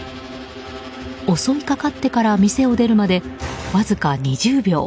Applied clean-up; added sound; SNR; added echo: none; none; none; none.